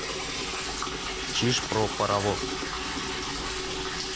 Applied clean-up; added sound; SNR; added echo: none; Liquid; -1 dB; none.